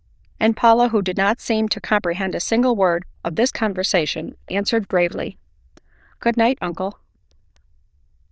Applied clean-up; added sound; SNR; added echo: neural diffusion model UNIVERSE++.